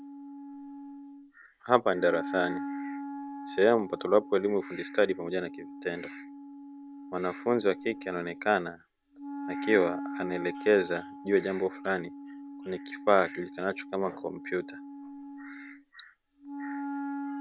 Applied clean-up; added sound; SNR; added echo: none; Wind instrument, woodwind instrument; 10 dB; none.